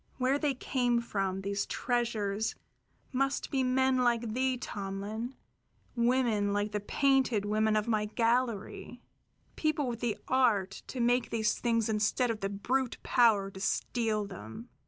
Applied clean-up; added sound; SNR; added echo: none; none; none; none.